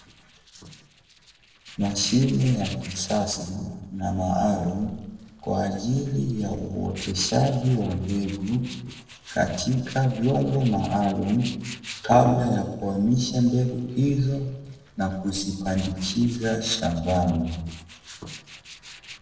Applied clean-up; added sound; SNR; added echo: neural separator model SepFormer DNS4.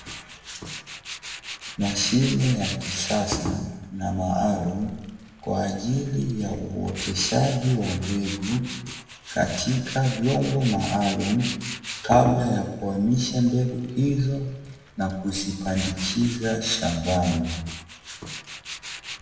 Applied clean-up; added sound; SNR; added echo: none; Tools; 11 dB; reverberation time 1.1 s.